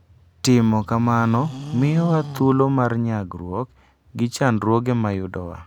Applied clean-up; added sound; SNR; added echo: none; Livestock, farm animals, working animals; 14 dB; none.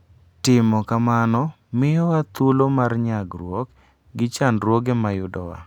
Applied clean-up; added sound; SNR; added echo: none; none; none; none.